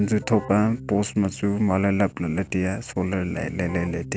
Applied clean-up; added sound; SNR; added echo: none; Keyboard (musical); 16 dB; none.